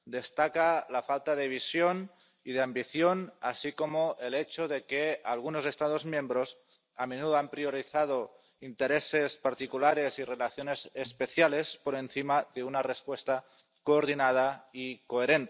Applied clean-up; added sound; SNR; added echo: none; none; none; none.